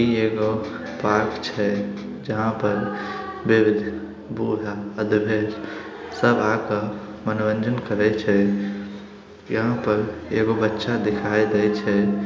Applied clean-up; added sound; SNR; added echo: none; Electric guitar; 15 dB; none.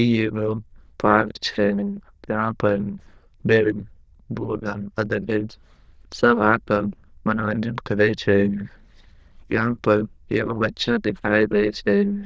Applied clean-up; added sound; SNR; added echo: neural diffusion model UNIVERSE++.